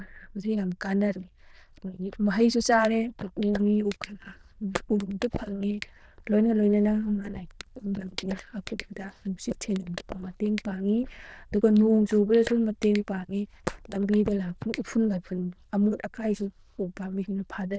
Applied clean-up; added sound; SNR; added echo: neural diffusion model UNIVERSE++.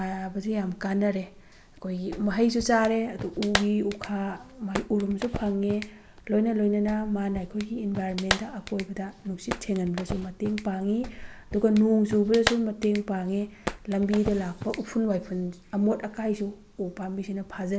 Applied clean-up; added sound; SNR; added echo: none; Clapping; 9 dB; none.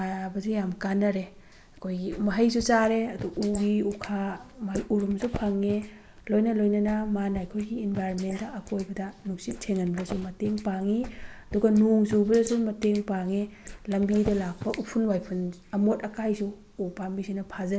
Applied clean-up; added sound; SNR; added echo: neural mask model Resemble Enhance denoiser.